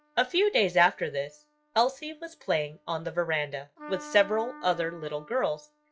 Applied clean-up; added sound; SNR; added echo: classical method log-MMSE.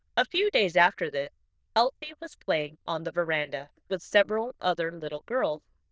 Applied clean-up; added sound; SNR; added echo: neural diffusion model UNIVERSE++.